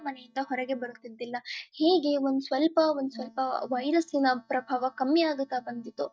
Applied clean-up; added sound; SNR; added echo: neural mask model DeepFilterNet 3.